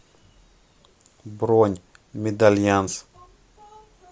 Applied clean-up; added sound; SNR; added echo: none; none; none; none.